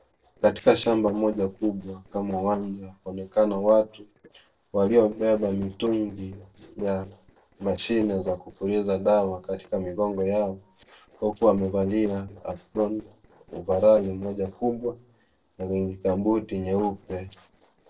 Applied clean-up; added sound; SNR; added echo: neural separator model SepFormer DNS4.